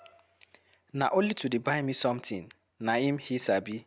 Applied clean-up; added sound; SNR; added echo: none; none; none; none.